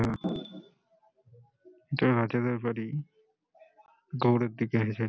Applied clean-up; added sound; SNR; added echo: none; none; none; none.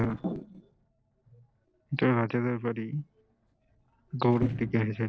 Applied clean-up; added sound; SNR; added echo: neural separator model SepFormer DNS4.